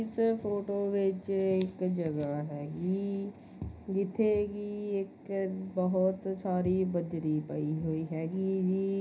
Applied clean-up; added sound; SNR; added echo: none; none; none; reverberation time 0.5 s.